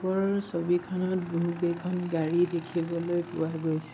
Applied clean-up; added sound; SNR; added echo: none; Motorcycle / Engine; 17 dB; none.